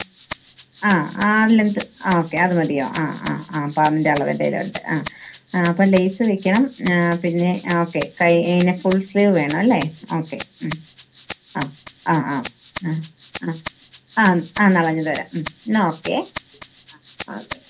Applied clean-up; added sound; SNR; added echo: none; Rattle (instrument); 17 dB; reverberation time 0.3 s.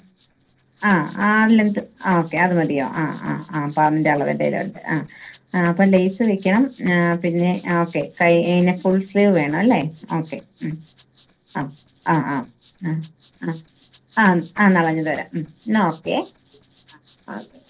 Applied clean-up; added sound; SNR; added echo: neural separator model SepFormer DNS4.